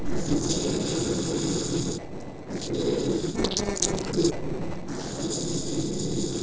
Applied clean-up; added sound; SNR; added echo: neural separator model SepFormer DNS4.